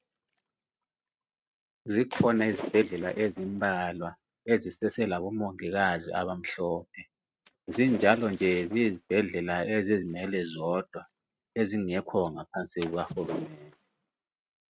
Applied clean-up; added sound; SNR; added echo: neural mask model RNNoise.